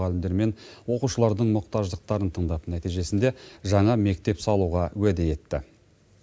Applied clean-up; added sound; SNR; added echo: none; none; none; none.